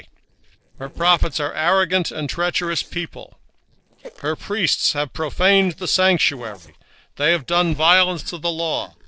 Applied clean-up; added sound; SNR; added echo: neural separator model SepFormer DNS4.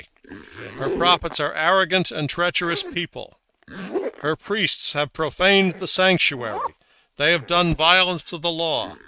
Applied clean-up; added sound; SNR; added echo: neural mask model RNNoise.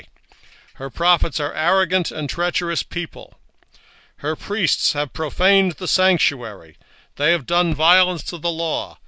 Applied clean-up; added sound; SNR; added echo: none; none; none; none.